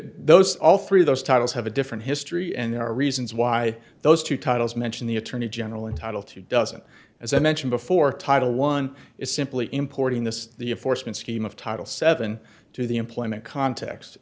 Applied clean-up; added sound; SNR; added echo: none; none; none; none.